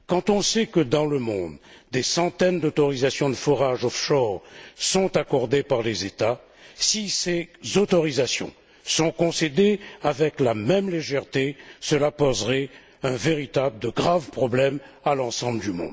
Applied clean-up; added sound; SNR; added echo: none; none; none; none.